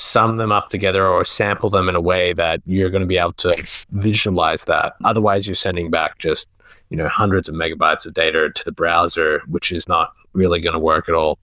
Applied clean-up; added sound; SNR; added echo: neural diffusion model UNIVERSE++.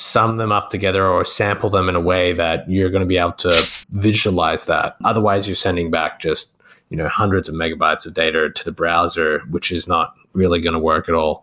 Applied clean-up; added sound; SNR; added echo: none; Rattle (instrument); 5 dB; none.